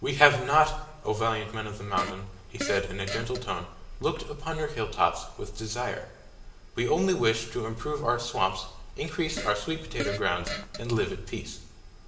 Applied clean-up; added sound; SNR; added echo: none; Fart; 9 dB; reverberation time 0.8 s.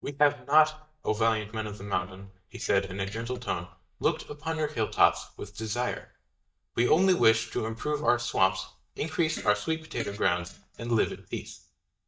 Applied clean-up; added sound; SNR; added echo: neural mask model DeepFilterNet 3.